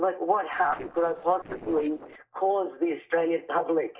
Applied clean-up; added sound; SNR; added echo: neural separator model SepFormer DNS4.